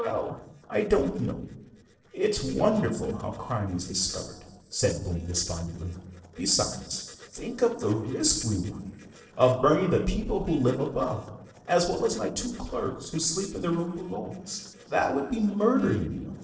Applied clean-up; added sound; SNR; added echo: neural separator model SepFormer DNS4.